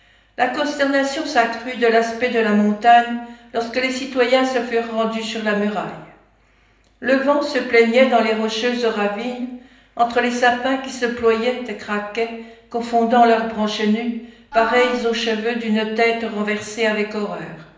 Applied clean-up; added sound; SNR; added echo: none; Wind instrument, woodwind instrument; 10 dB; reverberation time 0.8 s.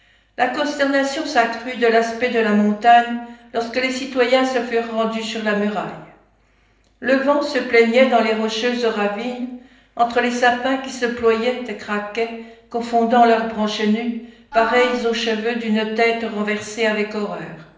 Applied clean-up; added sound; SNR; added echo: neural separator model SepFormer DNS4.